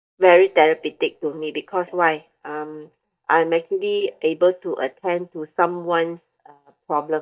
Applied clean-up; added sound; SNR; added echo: neural mask model DeepFilterNet 3.